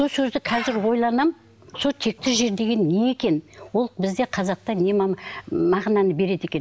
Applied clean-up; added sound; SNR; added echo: none; none; none; none.